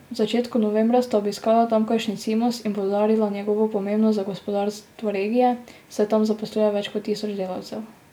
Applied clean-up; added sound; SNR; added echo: none; none; none; none.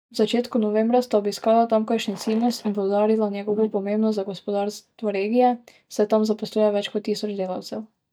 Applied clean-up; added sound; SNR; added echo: neural mask model DeepFilterNet 3.